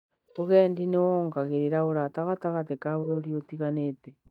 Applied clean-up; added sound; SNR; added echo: neural mask model DeepFilterNet 3.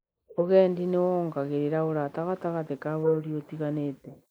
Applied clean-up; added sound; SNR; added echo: neural mask model Resemble Enhance denoiser.